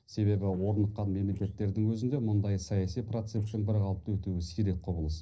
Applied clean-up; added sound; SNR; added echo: neural separator model SepFormer DNS4.